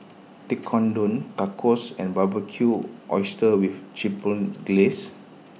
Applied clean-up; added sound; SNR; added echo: none; none; none; none.